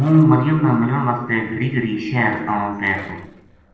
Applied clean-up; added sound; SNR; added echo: neural separator model SepFormer DNS4.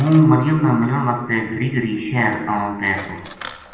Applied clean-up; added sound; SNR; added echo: none; Coin (dropping); 20 dB; reverberation time 1.0 s.